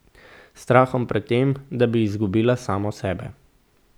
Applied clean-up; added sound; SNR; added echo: none; none; none; none.